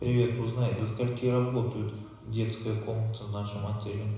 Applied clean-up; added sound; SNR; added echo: none; none; none; reverberation time 1.0 s.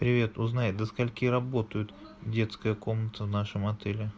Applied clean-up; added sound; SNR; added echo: none; none; none; none.